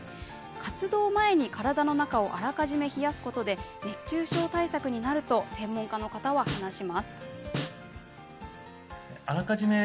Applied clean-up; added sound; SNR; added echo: none; Snare drum; 10 dB; none.